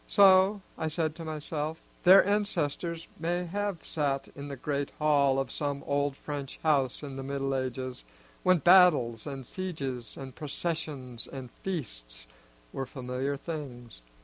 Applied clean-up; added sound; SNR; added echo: none; none; none; none.